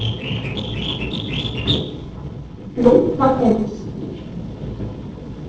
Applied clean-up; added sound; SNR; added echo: neural separator model SepFormer DNS4.